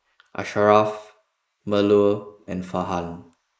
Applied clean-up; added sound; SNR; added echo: neural mask model Resemble Enhance denoiser.